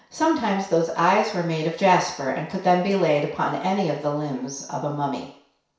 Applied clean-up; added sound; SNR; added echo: none; none; none; reverberation time 0.6 s.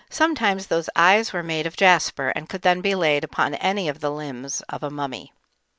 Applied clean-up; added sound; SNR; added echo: none; none; none; none.